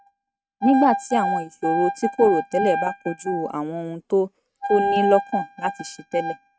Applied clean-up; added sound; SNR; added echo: neural mask model RNNoise.